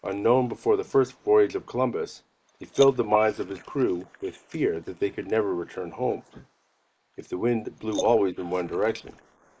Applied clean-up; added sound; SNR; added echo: neural mask model Resemble Enhance denoiser.